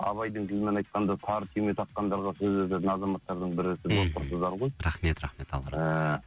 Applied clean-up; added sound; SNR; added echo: none; none; none; none.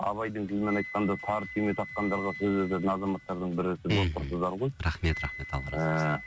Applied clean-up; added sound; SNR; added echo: none; Wind instrument, woodwind instrument; 14 dB; none.